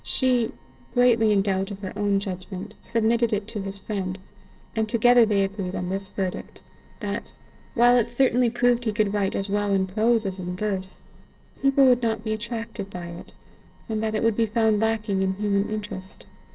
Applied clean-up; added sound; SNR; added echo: neural separator model SepFormer DNS4.